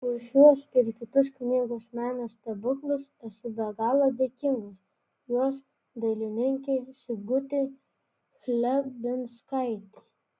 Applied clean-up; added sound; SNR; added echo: none; none; none; none.